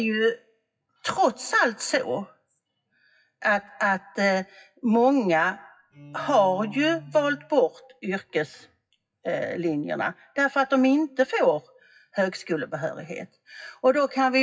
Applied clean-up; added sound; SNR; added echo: classical method WPE with log-MMSE.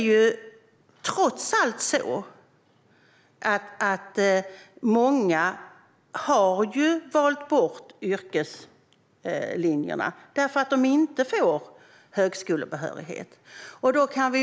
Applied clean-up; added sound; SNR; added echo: none; none; none; none.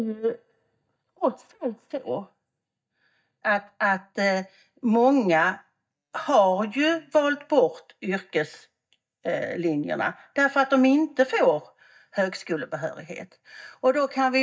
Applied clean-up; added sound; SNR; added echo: neural mask model DeepFilterNet 3.